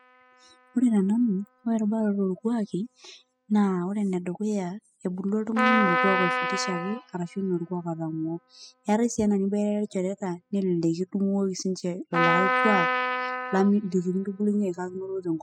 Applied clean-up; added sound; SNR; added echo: classical method spectral subtraction.